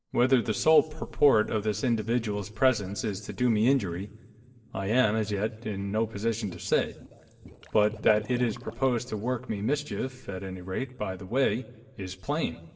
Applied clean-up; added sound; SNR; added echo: neural separator model SepFormer DNS4.